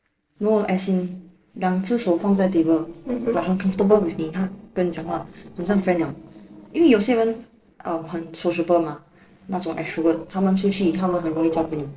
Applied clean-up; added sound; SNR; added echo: neural separator model SepFormer DNS4.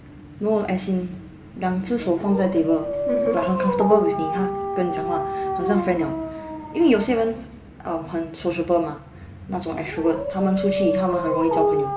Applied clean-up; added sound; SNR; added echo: none; Dog; 3 dB; reverberation time 2.7 s.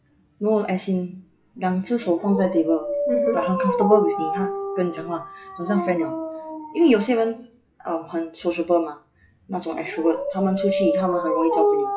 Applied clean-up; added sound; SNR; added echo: classical method WPE with log-MMSE.